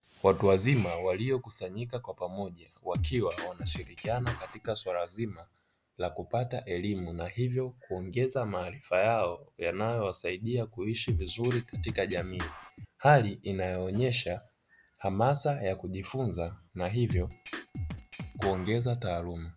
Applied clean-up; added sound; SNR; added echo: none; Drum kit; 6 dB; none.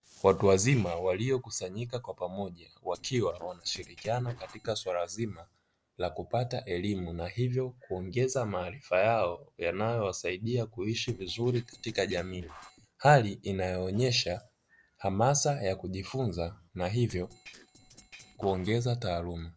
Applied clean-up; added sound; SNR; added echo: neural separator model SepFormer DNS4.